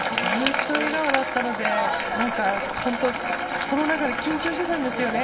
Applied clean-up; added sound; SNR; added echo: none; Bowed string instrument; 19 dB; reverberation time 1.5 s.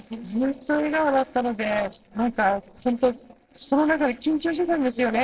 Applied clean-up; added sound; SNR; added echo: neural separator model SepFormer DNS4.